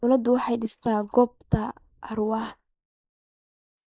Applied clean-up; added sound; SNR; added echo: neural mask model Resemble Enhance denoiser.